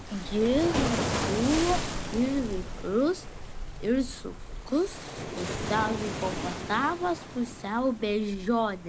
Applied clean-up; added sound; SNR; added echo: none; Waves, surf; 4 dB; none.